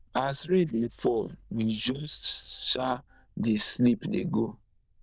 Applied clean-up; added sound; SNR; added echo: neural diffusion model UNIVERSE++.